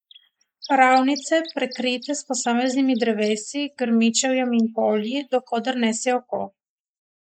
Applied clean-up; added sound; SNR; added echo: neural mask model Resemble Enhance denoiser.